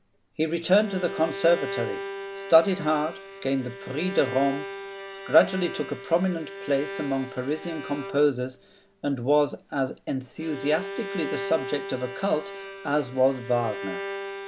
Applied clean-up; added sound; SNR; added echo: none; Bowed string instrument; 10 dB; none.